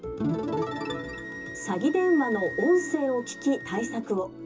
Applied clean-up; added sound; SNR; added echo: none; Wind instrument, woodwind instrument; 13 dB; reverberation time 0.2 s.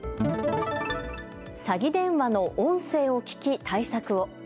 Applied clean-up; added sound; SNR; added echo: none; none; none; none.